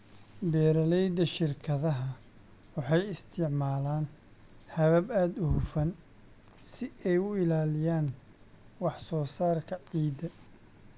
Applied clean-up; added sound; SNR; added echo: none; none; none; none.